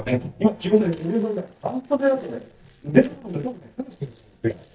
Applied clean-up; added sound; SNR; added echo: neural mask model DeepFilterNet 3.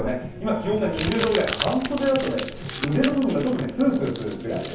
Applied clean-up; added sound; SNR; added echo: none; Crumpling, crinkling; 10 dB; reverberation time 0.7 s.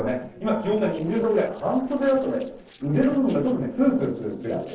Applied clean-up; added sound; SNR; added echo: neural separator model SepFormer DNS4.